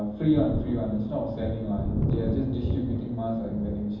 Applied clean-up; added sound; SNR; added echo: none; Thunder; 3 dB; reverberation time 0.9 s.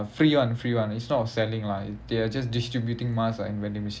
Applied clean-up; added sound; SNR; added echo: none; none; none; none.